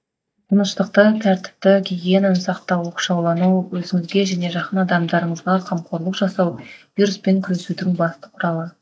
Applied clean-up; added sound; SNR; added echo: neural mask model DeepFilterNet 3.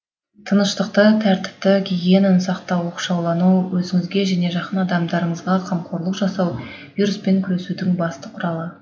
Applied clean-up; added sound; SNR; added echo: none; none; none; none.